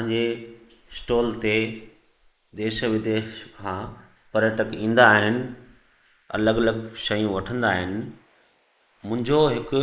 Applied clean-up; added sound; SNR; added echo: neural mask model Resemble Enhance denoiser.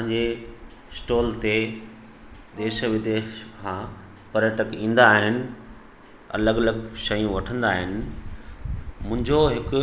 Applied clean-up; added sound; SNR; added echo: none; Brass instrument; 20 dB; none.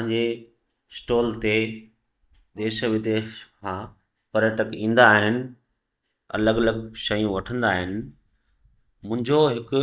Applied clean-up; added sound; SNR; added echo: neural mask model DeepFilterNet 3.